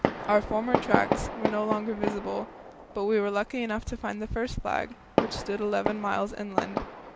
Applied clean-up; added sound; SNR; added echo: none; Fireworks; 2 dB; none.